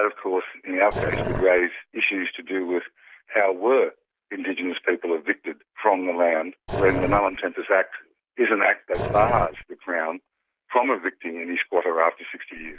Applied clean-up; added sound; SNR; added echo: none; Growling; 6 dB; none.